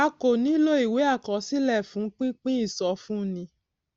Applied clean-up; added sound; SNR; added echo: none; none; none; none.